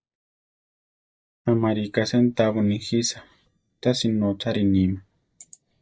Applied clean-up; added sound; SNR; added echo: neural mask model DeepFilterNet 3.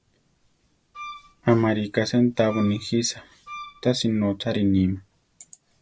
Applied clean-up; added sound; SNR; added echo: none; Wind instrument, woodwind instrument; 16 dB; none.